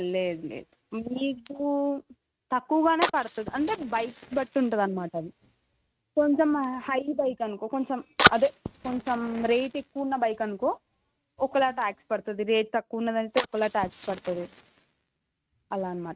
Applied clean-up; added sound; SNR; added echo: neural mask model RNNoise.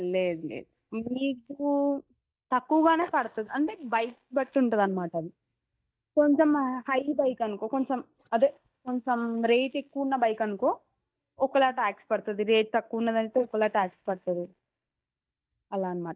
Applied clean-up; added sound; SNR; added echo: neural mask model DeepFilterNet 3.